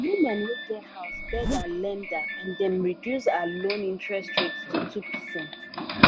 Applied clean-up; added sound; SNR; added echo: none; Doorbell + Zipper (clothing); 1 dB; none.